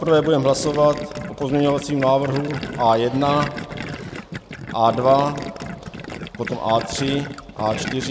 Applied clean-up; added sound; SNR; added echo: none; Gurgling; 10 dB; none.